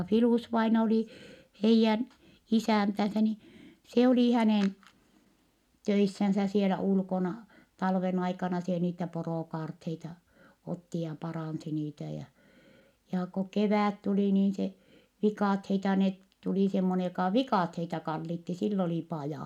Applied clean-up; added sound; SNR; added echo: none; none; none; none.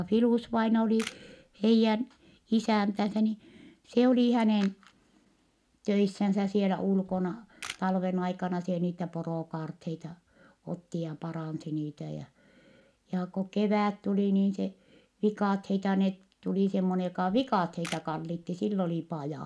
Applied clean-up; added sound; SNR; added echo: none; Camera; 17 dB; none.